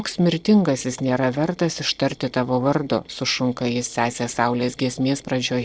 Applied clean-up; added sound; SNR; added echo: neural separator model SepFormer DNS4.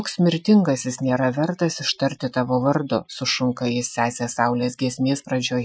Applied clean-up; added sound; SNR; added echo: classical method Wiener filter.